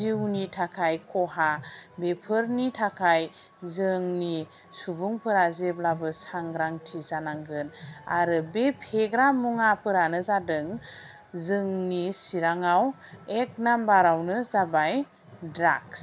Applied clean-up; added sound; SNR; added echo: none; none; none; none.